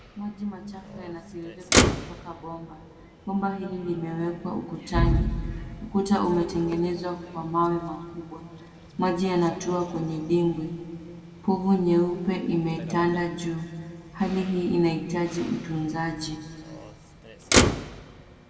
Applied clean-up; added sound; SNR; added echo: none; Motor vehicle (road); 5 dB; reverberation time 2.1 s.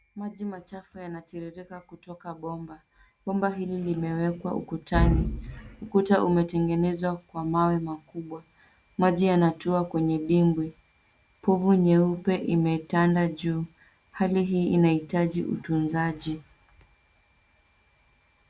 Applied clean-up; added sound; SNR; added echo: none; none; none; none.